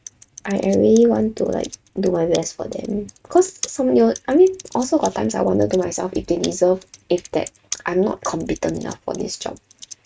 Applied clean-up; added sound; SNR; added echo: neural mask model RNNoise.